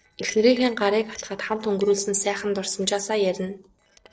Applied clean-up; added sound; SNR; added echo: neural separator model SepFormer DNS4.